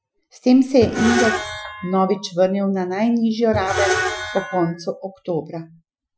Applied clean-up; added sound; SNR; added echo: classical method Wiener filter.